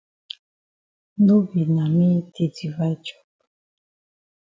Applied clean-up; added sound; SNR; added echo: none; none; none; none.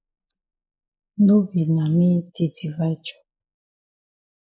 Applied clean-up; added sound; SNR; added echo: neural mask model Resemble Enhance denoiser.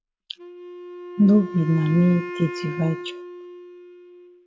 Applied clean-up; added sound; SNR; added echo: none; Wind instrument, woodwind instrument; 12 dB; none.